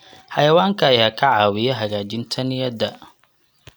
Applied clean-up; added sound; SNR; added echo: none; none; none; none.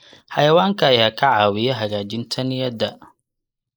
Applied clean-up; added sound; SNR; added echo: neural mask model Resemble Enhance denoiser.